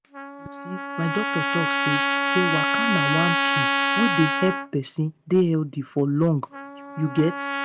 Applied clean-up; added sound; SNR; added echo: none; Trumpet; 0 dB; none.